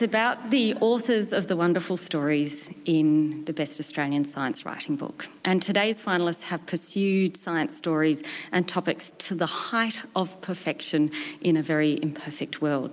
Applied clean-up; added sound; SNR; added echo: none; none; none; none.